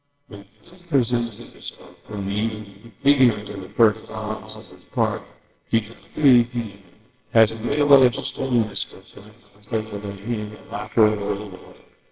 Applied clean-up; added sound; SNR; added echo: neural separator model SepFormer WHAMR!.